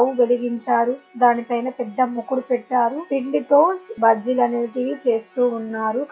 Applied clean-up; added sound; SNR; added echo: classical method log-MMSE.